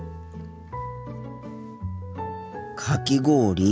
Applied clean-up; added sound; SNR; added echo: none; none; none; none.